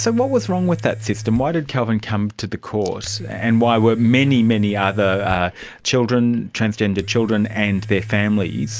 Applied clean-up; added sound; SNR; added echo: none; Domestic sounds, home sounds; 14 dB; none.